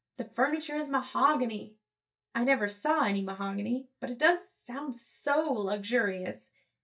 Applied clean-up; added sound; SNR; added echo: neural mask model DeepFilterNet 3.